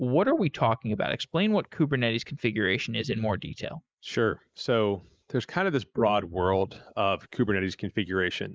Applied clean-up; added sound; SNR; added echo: neural mask model Resemble Enhance denoiser.